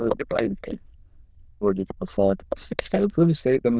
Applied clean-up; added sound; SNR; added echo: neural diffusion model UNIVERSE++.